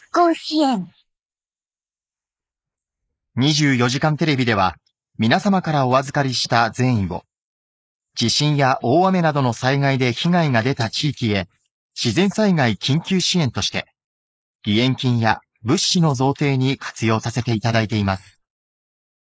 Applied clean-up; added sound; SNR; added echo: neural mask model Resemble Enhance denoiser.